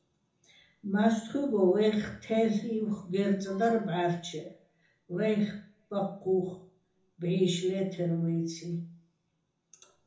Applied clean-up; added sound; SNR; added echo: none; none; none; reverberation time 0.6 s.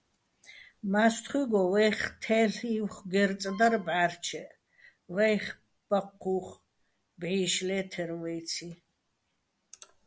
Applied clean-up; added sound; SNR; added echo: none; none; none; none.